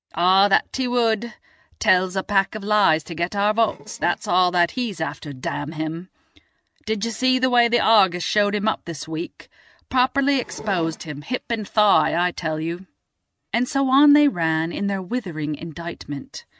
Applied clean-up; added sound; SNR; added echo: neural mask model RNNoise.